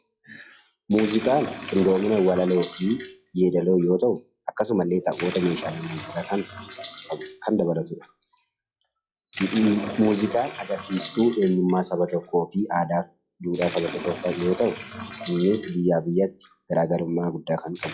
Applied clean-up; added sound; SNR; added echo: classical method log-MMSE.